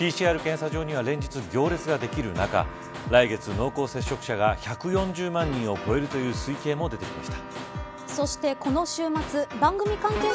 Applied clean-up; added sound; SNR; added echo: none; Wind instrument, woodwind instrument + Tools; 15 dB; none.